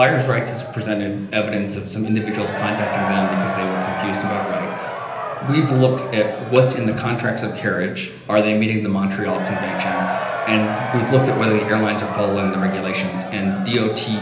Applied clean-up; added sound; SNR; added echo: none; Crowd / Cheering; 7 dB; reverberation time 0.8 s.